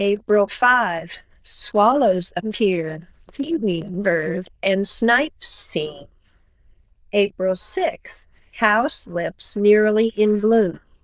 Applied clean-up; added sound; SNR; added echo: neural diffusion model UNIVERSE++.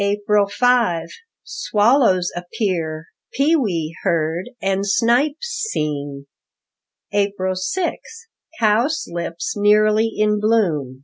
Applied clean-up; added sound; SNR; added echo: none; none; none; none.